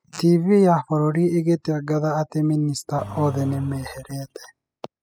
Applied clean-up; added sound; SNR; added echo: classical method spectral subtraction.